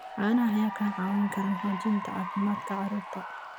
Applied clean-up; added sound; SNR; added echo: none; Applause / Cheering; 9 dB; none.